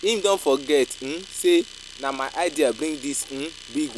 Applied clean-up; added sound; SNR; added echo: none; Domestic sounds, home sounds; 18 dB; none.